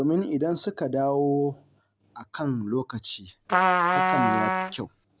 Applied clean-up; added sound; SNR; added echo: none; Trumpet; -4 dB; none.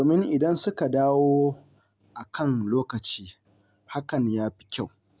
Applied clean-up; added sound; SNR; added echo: none; none; none; none.